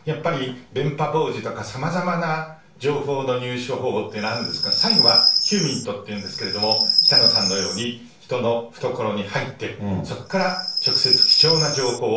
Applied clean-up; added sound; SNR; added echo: none; Chirp, tweet; -5 dB; reverberation time 0.4 s.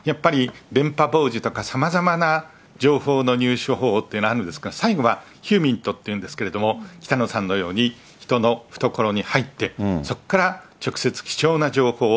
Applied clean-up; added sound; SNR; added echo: none; none; none; none.